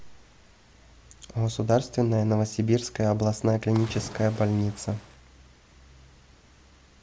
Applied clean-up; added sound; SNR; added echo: none; Splash, splatter; 15 dB; none.